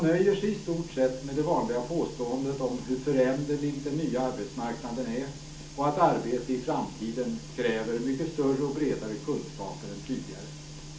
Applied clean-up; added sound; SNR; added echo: none; none; none; reverberation time 0.4 s.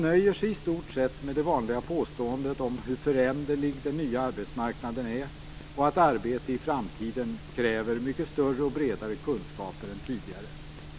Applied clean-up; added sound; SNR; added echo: none; none; none; none.